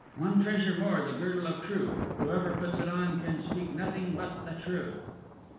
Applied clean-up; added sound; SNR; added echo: none; Thunder; 8 dB; reverberation time 1.1 s.